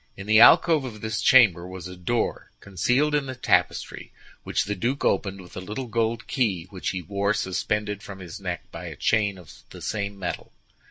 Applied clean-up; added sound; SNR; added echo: none; none; none; none.